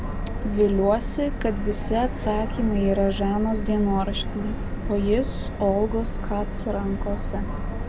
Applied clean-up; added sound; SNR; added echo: none; Subway, metro, underground; 3 dB; none.